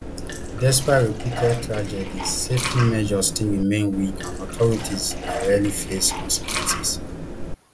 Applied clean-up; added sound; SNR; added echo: none; Liquid; 7 dB; none.